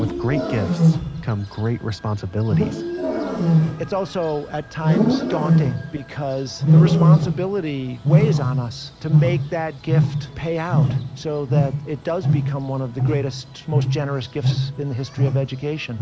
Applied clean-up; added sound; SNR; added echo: none; Wild animals; -5 dB; none.